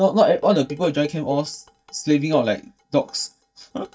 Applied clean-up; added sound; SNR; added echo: neural mask model DeepFilterNet 3.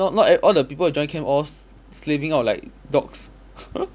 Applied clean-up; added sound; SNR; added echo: none; none; none; none.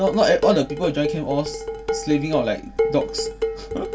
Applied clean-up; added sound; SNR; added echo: none; Dishes, pots, and pans; 4 dB; reverberation time 0.2 s.